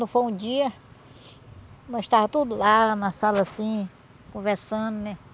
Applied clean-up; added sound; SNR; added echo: none; none; none; none.